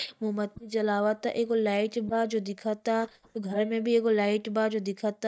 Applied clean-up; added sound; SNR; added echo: neural mask model DeepFilterNet 3.